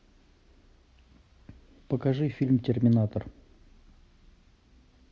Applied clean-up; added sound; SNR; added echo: none; none; none; none.